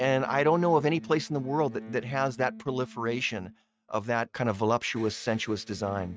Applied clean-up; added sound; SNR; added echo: neural mask model RNNoise.